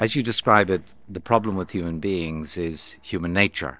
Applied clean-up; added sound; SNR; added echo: neural separator model SepFormer DNS4.